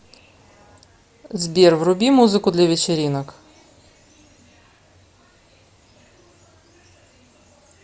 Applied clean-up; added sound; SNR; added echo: none; none; none; none.